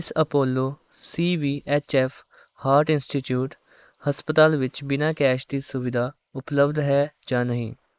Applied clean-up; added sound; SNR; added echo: neural mask model Resemble Enhance denoiser.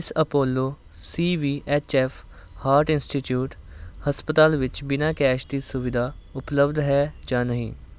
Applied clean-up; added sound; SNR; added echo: none; none; none; none.